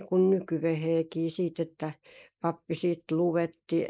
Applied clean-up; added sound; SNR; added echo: neural mask model Resemble Enhance denoiser.